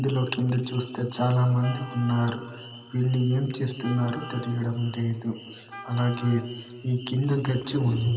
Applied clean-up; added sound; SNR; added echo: none; Wind instrument, woodwind instrument; 19 dB; reverberation time 2.2 s.